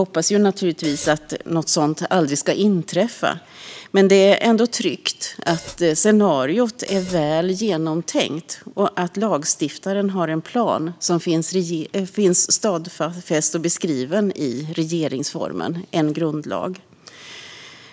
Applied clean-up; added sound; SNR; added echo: none; Hi-hat; 17 dB; none.